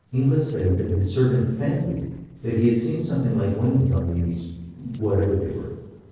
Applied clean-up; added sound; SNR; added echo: neural separator model SepFormer DNS4.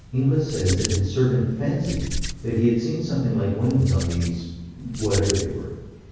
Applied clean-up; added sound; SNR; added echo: none; Hands; 11 dB; reverberation time 1.3 s.